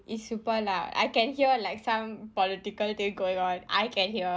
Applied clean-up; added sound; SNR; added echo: none; none; none; none.